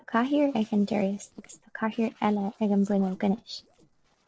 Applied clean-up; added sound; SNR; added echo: neural separator model SepFormer DNS4.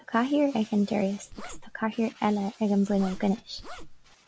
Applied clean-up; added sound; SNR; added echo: none; Zipper (clothing); 14 dB; none.